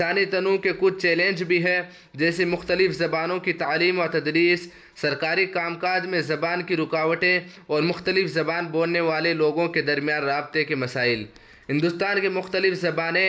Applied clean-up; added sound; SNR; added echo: none; none; none; none.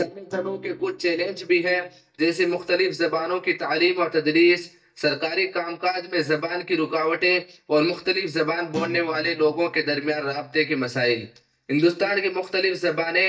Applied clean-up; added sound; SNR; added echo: neural mask model DeepFilterNet 3.